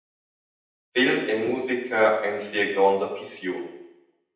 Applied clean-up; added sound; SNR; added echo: none; none; none; reverberation time 0.9 s.